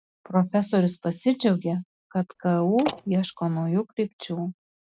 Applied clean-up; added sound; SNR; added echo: neural mask model RNNoise.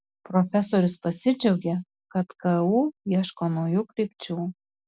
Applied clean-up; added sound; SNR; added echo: none; none; none; none.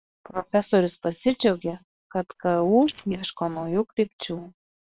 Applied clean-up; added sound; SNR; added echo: neural separator model SepFormer WHAM!.